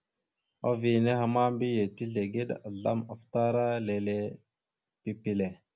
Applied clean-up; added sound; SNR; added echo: none; none; none; none.